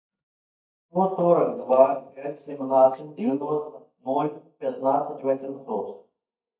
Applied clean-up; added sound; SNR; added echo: neural mask model DeepFilterNet 3.